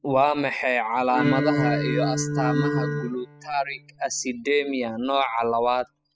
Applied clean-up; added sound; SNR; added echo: classical method spectral subtraction.